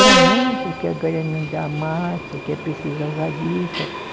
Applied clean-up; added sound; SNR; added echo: none; Subway, metro, underground; -2 dB; none.